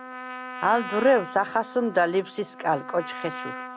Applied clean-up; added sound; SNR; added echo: none; Trumpet; 12 dB; none.